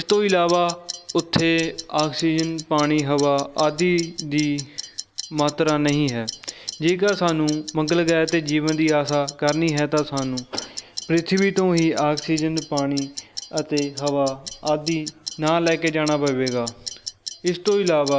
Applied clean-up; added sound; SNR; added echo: none; Clock; 13 dB; none.